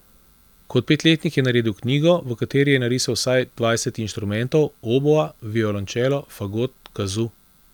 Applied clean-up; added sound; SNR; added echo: none; none; none; none.